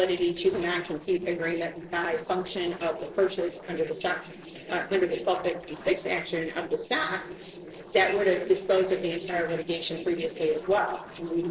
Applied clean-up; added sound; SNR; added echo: neural separator model SepFormer DNS4.